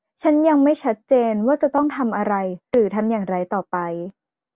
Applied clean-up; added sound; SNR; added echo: none; none; none; none.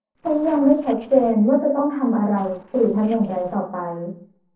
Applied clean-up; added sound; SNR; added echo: neural separator model SepFormer DNS4.